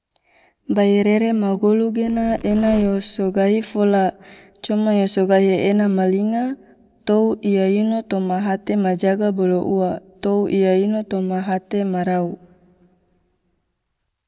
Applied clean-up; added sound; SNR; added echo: none; Zipper (clothing); 16 dB; none.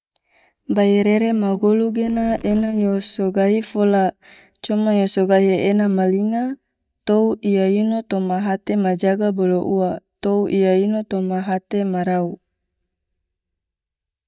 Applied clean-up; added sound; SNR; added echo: neural mask model DeepFilterNet 3.